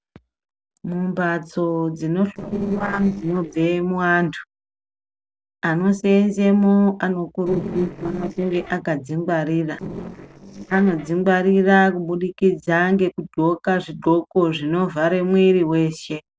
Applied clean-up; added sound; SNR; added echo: neural separator model SepFormer DNS4.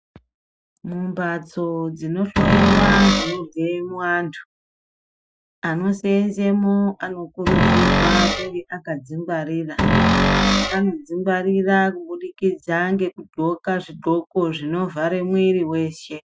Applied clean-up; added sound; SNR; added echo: classical method Wiener filter.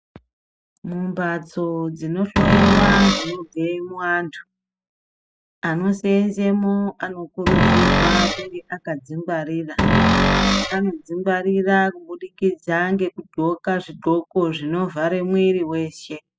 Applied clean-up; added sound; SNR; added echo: classical method spectral subtraction.